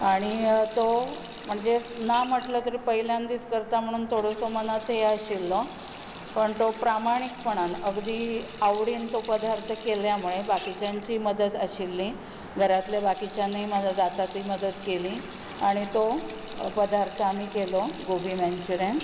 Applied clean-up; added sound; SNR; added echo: none; Water tap, faucet; 15 dB; none.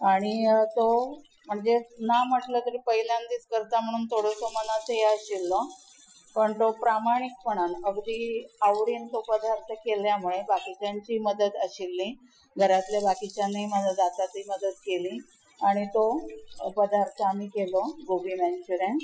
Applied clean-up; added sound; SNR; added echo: classical method Wiener filter.